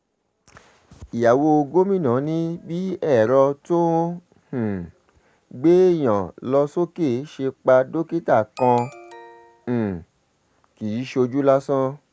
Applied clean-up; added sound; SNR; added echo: none; none; none; none.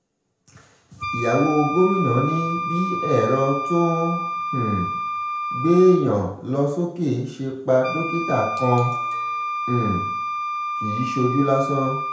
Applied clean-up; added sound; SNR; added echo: none; Wind instrument, woodwind instrument; 5 dB; reverberation time 0.5 s.